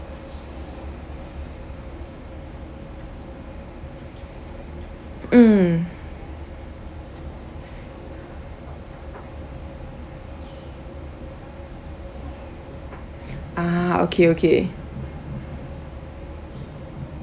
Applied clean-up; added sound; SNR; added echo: none; none; none; none.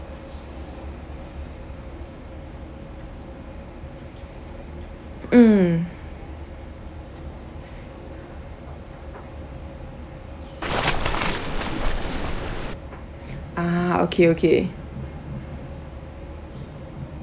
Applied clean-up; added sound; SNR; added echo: none; Waves, surf; -2 dB; none.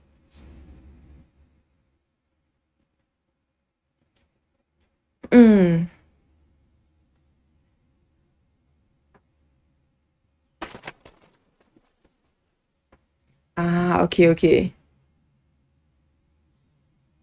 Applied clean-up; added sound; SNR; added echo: neural mask model RNNoise.